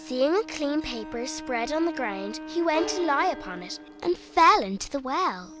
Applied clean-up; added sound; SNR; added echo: none; Wind instrument, woodwind instrument + Church bell; 13 dB; none.